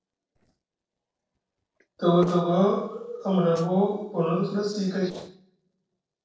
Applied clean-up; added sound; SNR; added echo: neural separator model SepFormer DNS4.